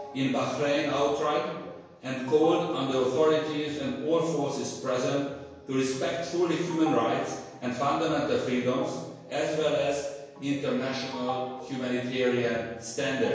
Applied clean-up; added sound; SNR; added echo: none; Organ; 16 dB; reverberation time 1.0 s.